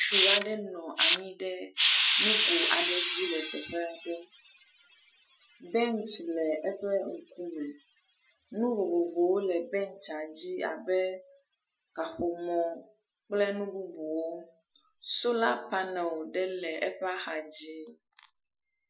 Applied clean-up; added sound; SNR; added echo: classical method Wiener filter.